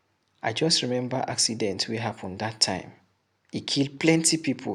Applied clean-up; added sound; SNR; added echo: none; none; none; none.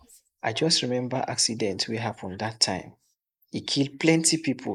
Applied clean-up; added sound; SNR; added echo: neural mask model Resemble Enhance denoiser.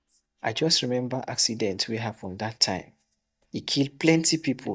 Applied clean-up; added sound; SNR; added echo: neural mask model DeepFilterNet 3.